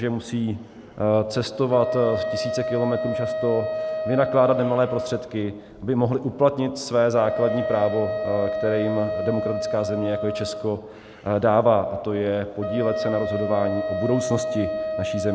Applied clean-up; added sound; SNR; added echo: none; Wind instrument, woodwind instrument; 5 dB; none.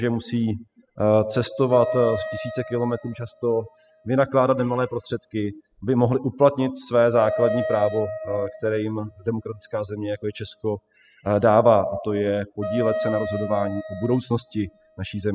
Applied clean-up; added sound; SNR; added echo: classical method spectral subtraction.